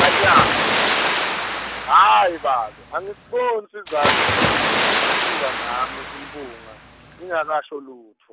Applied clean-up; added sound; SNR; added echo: none; Water; 0 dB; none.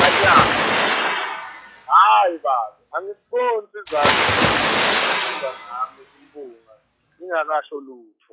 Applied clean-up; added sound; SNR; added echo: classical method log-MMSE.